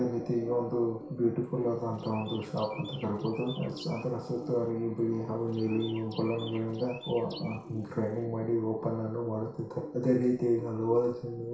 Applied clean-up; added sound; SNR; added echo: none; Chirp, tweet; 19 dB; reverberation time 0.6 s.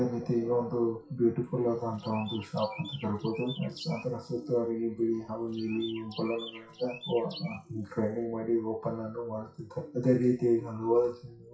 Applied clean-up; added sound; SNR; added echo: classical method WPE with log-MMSE.